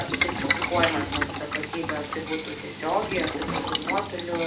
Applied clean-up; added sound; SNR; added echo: none; Boiling; -1 dB; reverberation time 0.4 s.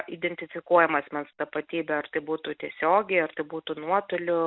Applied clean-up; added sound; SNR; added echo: none; none; none; none.